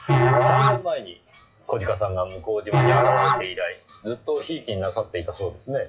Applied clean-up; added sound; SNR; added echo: classical method WPE with log-MMSE.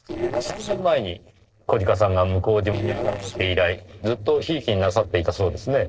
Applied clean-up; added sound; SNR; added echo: neural separator model SepFormer DNS4.